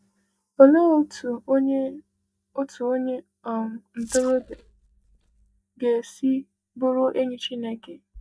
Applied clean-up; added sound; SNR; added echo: neural mask model DeepFilterNet 3.